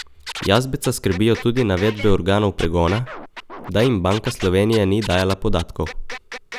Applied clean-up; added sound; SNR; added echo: none; Scratching (performance technique); 15 dB; none.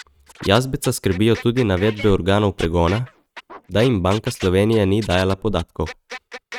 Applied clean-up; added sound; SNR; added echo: neural mask model RNNoise.